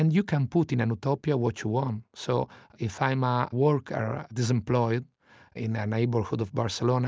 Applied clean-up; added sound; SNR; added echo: none; none; none; none.